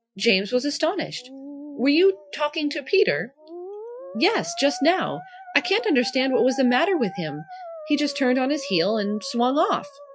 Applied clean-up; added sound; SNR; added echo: classical method Wiener filter.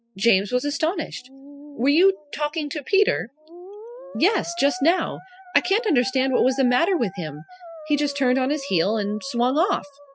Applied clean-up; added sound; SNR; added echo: classical method spectral subtraction.